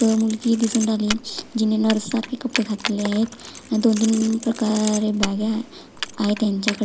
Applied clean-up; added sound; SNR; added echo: none; Keys jangling; 11 dB; none.